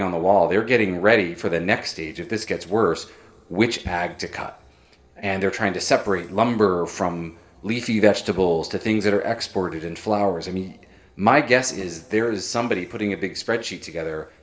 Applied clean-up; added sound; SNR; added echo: none; none; none; reverberation time 1.5 s.